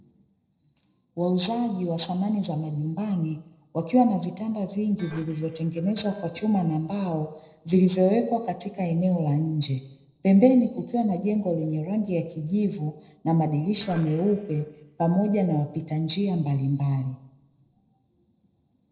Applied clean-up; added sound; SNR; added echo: neural separator model SepFormer DNS4.